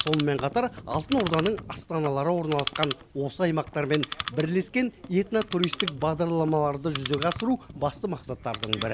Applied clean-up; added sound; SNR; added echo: none; Clock; 5 dB; none.